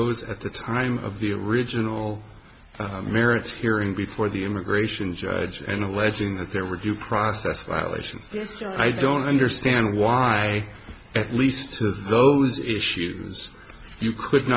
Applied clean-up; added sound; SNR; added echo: none; none; none; none.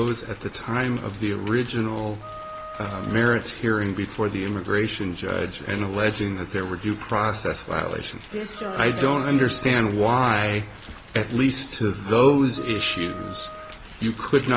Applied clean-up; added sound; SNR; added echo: none; Rain + Wind instrument, woodwind instrument; 18 dB; none.